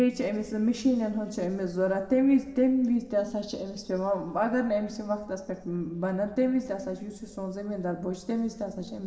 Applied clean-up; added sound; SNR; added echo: none; none; none; reverberation time 1.9 s.